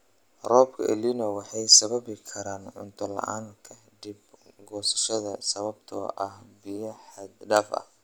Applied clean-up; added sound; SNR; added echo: none; none; none; none.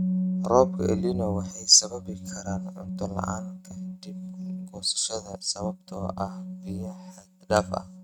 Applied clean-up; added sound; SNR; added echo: neural mask model RNNoise.